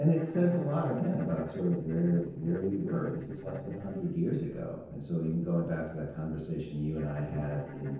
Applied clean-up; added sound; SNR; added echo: neural separator model SepFormer DNS4.